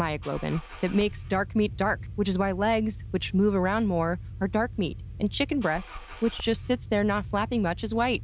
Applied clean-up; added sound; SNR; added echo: none; Engine starting / Car; 11 dB; none.